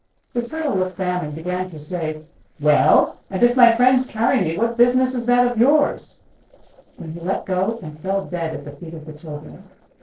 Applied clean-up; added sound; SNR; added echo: neural separator model SepFormer DNS4.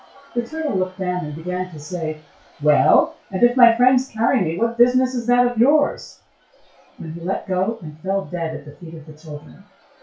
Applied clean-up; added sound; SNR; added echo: classical method WPE with log-MMSE.